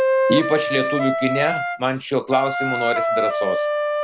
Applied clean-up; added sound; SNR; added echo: none; Wind instrument, woodwind instrument; -1 dB; none.